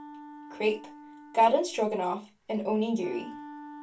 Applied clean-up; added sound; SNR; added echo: none; Wind instrument, woodwind instrument; 17 dB; reverberation time 0.2 s.